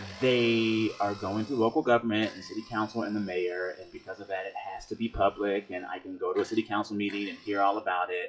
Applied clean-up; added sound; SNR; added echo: classical method WPE with log-MMSE.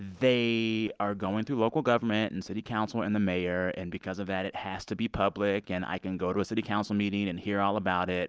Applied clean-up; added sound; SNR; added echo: none; none; none; none.